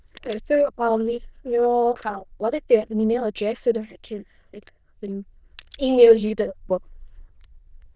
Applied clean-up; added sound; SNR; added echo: neural diffusion model UNIVERSE++.